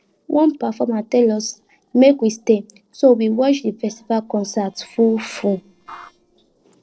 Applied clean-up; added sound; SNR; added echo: neural separator model SepFormer DNS4.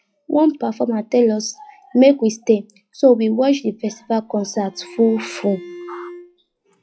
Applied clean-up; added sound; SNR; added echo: classical method log-MMSE.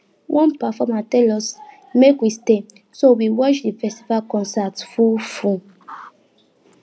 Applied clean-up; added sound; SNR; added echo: none; none; none; none.